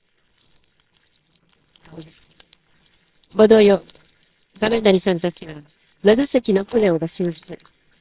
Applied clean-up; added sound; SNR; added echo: neural separator model SepFormer WHAMR!.